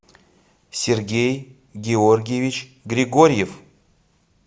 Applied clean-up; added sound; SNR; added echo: none; none; none; none.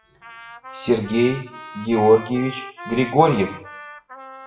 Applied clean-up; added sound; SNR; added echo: classical method WPE with log-MMSE.